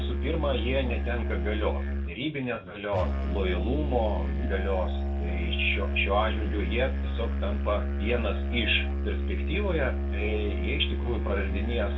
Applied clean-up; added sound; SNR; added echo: none; Musical instrument; -3 dB; reverberation time 0.2 s.